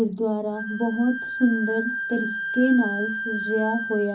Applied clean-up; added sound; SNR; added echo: none; Wind instrument, woodwind instrument; 6 dB; reverberation time 0.4 s.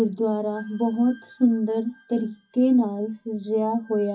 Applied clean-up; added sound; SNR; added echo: classical method WPE with log-MMSE.